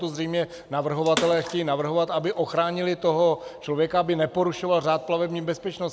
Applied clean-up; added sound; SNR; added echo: none; Bathtub (filling or washing) / Water / Splash, splatter; 13 dB; none.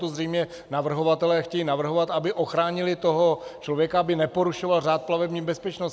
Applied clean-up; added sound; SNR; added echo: none; none; none; none.